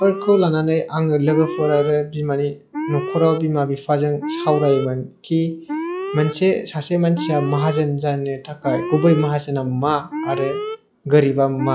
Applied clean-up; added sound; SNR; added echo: classical method log-MMSE.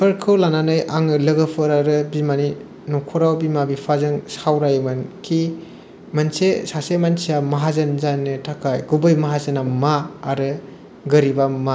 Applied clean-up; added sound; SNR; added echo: none; none; none; none.